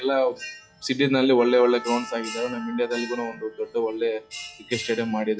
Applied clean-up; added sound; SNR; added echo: classical method log-MMSE.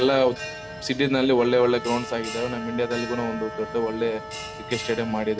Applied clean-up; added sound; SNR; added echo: none; Wind instrument, woodwind instrument + Bell; 11 dB; none.